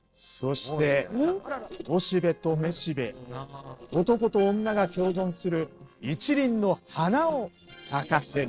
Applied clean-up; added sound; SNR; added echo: neural separator model SepFormer DNS4.